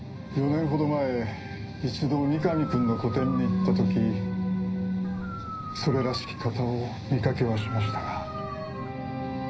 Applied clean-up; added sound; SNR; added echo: none; Dog; 13 dB; reverberation time 0.5 s.